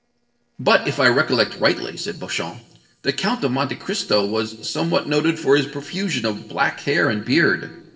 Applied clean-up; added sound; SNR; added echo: neural separator model SepFormer DNS4.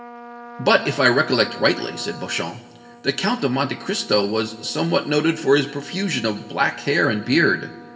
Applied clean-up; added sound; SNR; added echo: none; Trumpet; 19 dB; reverberation time 2.5 s.